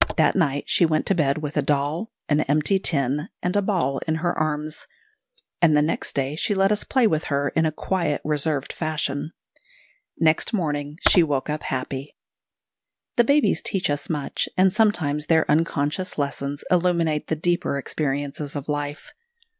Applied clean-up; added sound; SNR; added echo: none; Computer keyboard; 6 dB; none.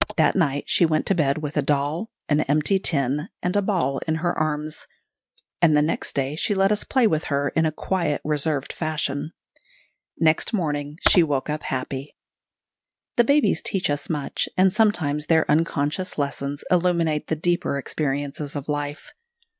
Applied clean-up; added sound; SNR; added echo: neural mask model RNNoise.